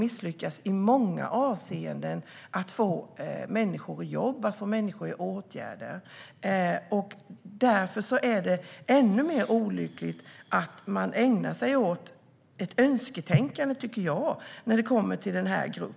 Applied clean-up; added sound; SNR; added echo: none; none; none; none.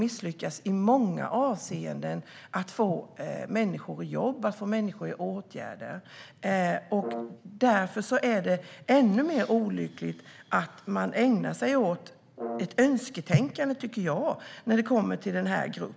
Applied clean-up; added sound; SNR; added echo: none; Brass instrument; 11 dB; none.